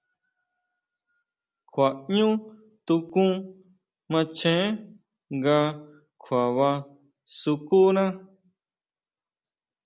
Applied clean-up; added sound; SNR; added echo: none; none; none; none.